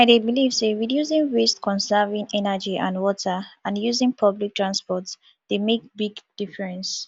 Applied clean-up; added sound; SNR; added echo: none; none; none; none.